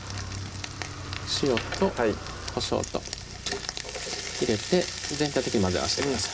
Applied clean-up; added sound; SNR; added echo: none; Car; 11 dB; reverberation time 0.3 s.